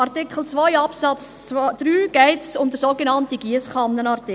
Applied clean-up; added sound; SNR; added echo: none; none; none; none.